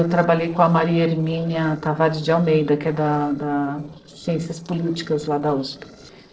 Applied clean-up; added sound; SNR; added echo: neural separator model SepFormer DNS4.